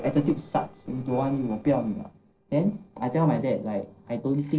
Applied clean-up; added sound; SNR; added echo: neural separator model SepFormer DNS4.